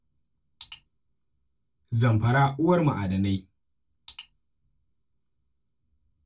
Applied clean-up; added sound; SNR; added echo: none; none; none; reverberation time 0.2 s.